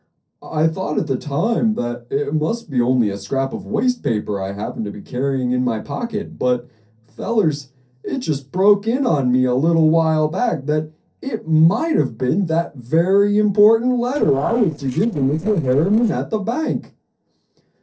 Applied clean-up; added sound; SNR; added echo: neural separator model SepFormer DNS4.